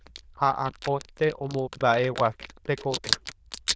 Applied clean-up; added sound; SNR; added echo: neural diffusion model UNIVERSE++.